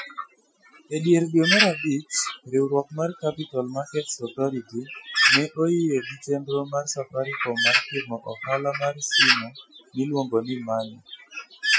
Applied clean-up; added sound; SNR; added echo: classical method Wiener filter.